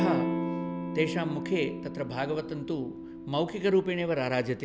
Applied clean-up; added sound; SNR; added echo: none; Electric guitar / Strum; 4 dB; none.